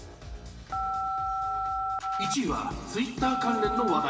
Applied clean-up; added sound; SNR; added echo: none; Telephone; 0 dB; reverberation time 2.6 s.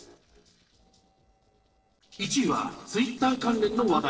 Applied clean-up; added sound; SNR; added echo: neural separator model SepFormer DNS4.